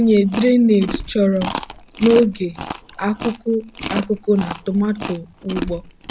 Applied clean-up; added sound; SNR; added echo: none; Chewing, mastication; 12 dB; none.